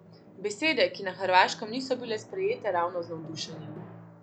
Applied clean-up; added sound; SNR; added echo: none; Drum; 17 dB; none.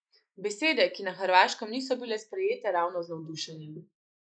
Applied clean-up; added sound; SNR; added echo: neural mask model Resemble Enhance denoiser.